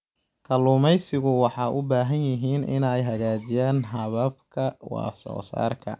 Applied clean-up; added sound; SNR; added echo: none; none; none; none.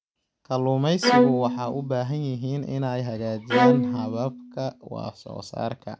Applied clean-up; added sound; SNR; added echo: none; Bowed string instrument; -2 dB; none.